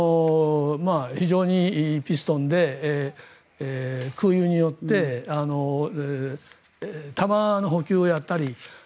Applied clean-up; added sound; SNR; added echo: none; none; none; none.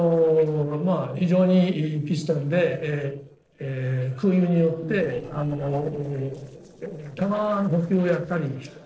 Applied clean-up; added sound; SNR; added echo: neural separator model SepFormer DNS4.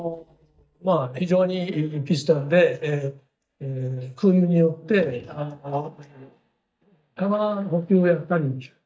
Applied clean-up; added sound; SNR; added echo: neural mask model DeepFilterNet 3.